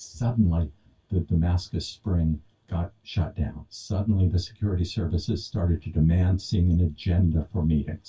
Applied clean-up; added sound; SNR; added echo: none; none; none; reverberation time 0.1 s.